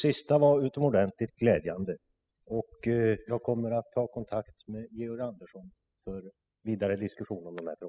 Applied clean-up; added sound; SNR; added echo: classical method spectral subtraction.